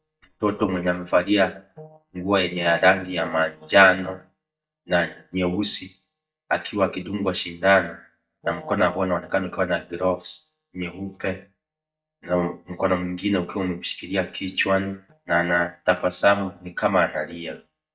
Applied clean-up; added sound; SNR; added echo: neural mask model DeepFilterNet 3.